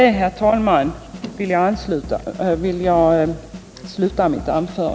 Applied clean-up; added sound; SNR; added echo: none; Drum / Drum kit; 17 dB; none.